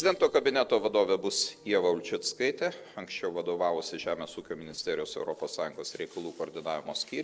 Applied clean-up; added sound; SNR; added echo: neural separator model SepFormer DNS4.